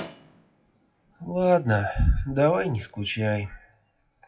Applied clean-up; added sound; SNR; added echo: classical method WPE with log-MMSE.